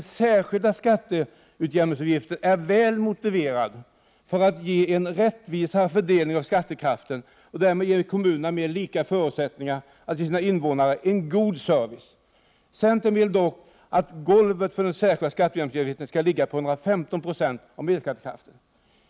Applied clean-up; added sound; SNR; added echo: none; none; none; none.